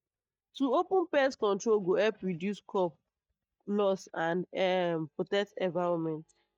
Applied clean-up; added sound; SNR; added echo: neural mask model DeepFilterNet 3.